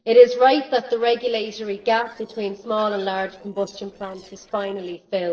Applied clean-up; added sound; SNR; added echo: neural separator model SepFormer DNS4.